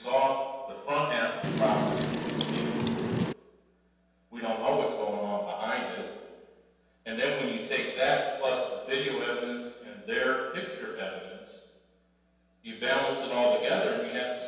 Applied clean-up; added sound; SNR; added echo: none; Wind; -2 dB; reverberation time 1.2 s.